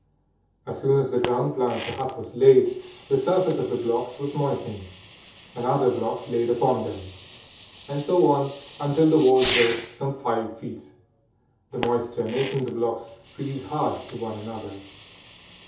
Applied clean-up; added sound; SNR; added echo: none; Fireworks; 11 dB; reverberation time 0.5 s.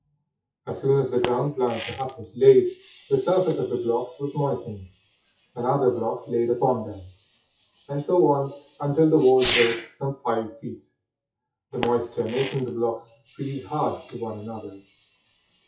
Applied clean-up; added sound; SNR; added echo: classical method WPE with log-MMSE.